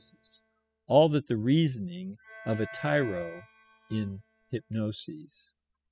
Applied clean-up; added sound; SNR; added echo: classical method spectral subtraction.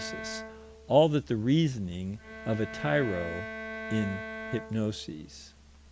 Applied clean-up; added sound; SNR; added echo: none; Bowed string instrument; 11 dB; none.